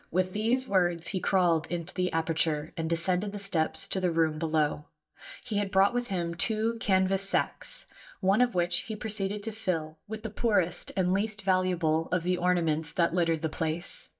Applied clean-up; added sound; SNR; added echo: neural mask model DeepFilterNet 3.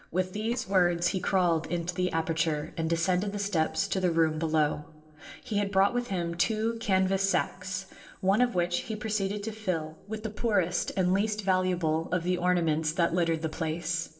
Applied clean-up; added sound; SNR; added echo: neural separator model SepFormer DNS4.